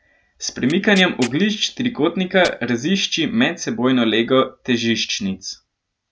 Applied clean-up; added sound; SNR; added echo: none; Tearing; 17 dB; none.